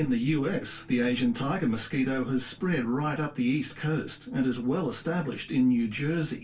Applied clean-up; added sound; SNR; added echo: none; none; none; reverberation time 0.2 s.